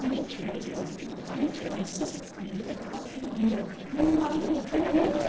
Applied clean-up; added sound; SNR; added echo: neural separator model SepFormer DNS4.